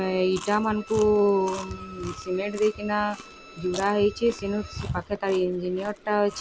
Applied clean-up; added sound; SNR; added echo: none; Chewing, mastication + Bowed string instrument; 18 dB; none.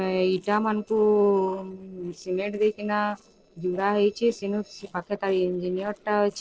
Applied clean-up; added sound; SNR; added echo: neural separator model SepFormer DNS4.